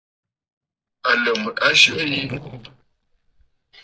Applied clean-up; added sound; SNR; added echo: neural mask model DeepFilterNet 3.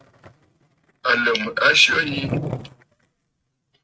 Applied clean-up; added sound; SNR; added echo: neural mask model RNNoise.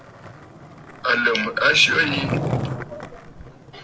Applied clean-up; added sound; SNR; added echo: none; Skateboard; 7 dB; none.